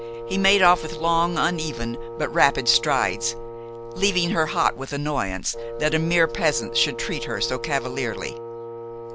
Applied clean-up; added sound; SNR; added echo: none; Wind instrument, woodwind instrument; 10 dB; none.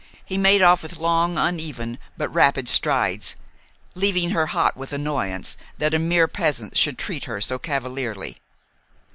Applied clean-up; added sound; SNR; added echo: none; none; none; none.